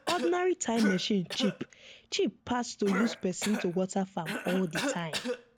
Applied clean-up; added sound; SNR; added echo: none; Cough; 7 dB; none.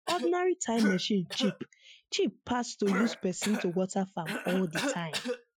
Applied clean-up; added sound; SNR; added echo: classical method Wiener filter.